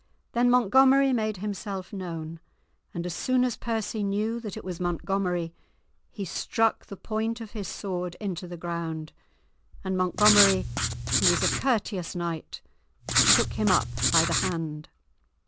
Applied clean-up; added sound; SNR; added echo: none; Writing; -2 dB; none.